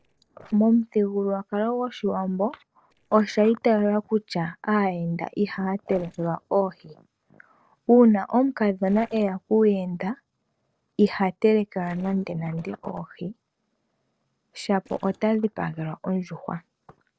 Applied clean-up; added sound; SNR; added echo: neural separator model SepFormer DNS4.